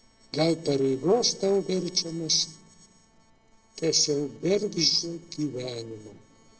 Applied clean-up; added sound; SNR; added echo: neural separator model SepFormer DNS4.